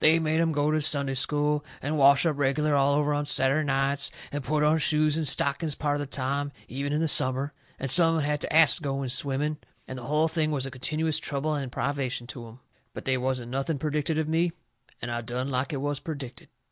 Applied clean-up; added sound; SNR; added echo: none; none; none; none.